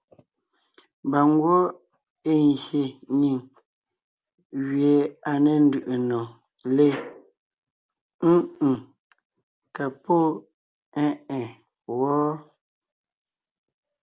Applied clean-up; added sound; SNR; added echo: none; none; none; none.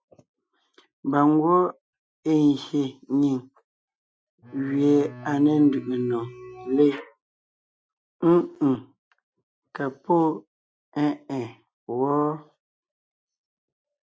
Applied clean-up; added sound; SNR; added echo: classical method Wiener filter.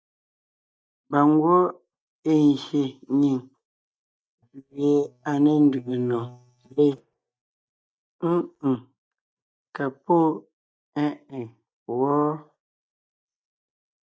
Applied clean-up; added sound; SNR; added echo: neural mask model DeepFilterNet 3.